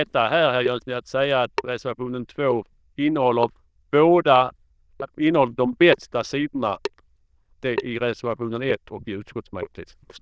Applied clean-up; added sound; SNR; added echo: neural diffusion model UNIVERSE++.